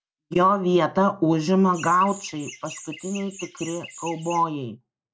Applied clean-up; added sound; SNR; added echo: none; Chirp, tweet; 16 dB; none.